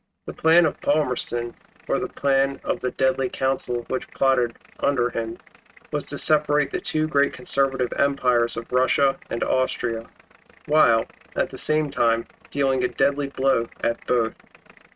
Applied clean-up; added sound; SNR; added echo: neural mask model RNNoise.